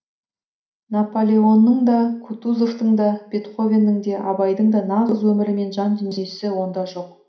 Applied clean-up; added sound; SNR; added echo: none; none; none; reverberation time 0.5 s.